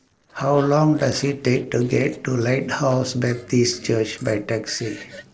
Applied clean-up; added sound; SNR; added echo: neural separator model SepFormer DNS4.